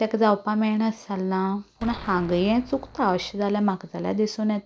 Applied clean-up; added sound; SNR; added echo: none; Explosion; 19 dB; none.